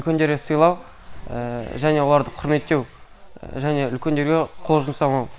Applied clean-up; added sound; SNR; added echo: none; none; none; none.